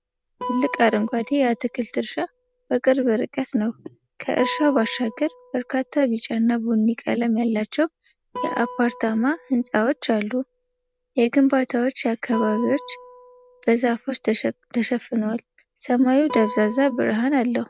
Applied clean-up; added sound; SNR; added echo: none; Guitar; 16 dB; none.